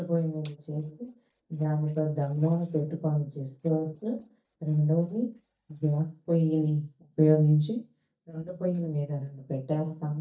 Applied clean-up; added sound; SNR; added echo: neural mask model DeepFilterNet 3.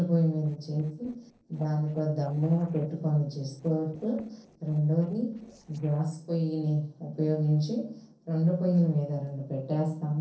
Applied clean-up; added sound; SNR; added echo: neural separator model SepFormer DNS4.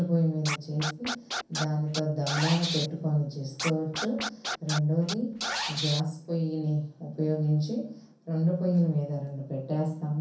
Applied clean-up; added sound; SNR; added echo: none; Scratching (performance technique); 6 dB; reverberation time 0.6 s.